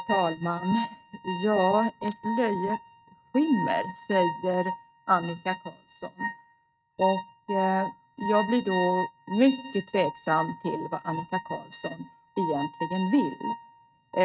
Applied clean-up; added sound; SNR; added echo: neural mask model RNNoise.